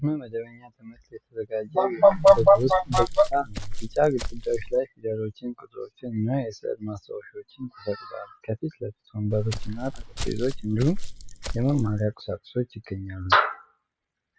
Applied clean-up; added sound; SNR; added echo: none; Walk, footsteps; 5 dB; none.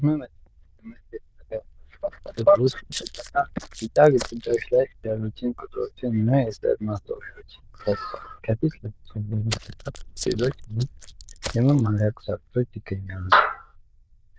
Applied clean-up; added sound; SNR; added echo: neural diffusion model UNIVERSE++.